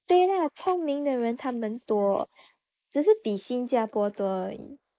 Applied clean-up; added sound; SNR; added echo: neural mask model Resemble Enhance denoiser.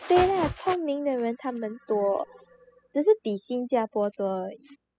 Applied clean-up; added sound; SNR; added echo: classical method spectral subtraction.